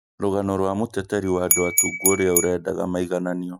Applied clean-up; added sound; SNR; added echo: classical method Wiener filter.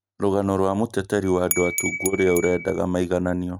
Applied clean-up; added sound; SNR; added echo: neural mask model RNNoise.